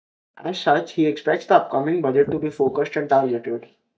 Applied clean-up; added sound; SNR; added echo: neural mask model DeepFilterNet 3.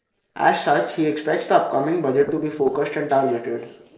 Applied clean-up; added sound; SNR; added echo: neural separator model SepFormer DNS4.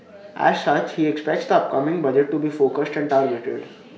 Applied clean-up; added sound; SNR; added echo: none; none; none; none.